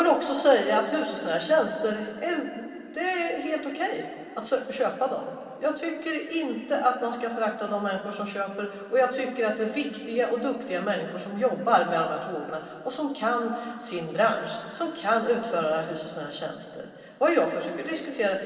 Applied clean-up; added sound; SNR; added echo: none; none; none; reverberation time 2.5 s.